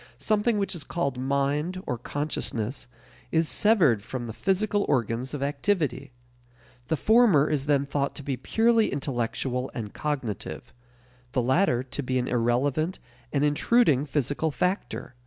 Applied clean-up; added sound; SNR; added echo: none; none; none; none.